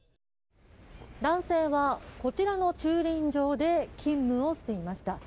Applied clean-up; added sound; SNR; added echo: none; none; none; none.